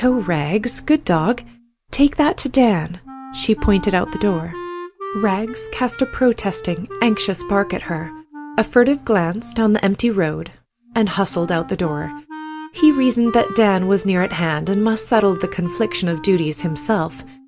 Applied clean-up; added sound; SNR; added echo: none; Wind instrument, woodwind instrument; 15 dB; none.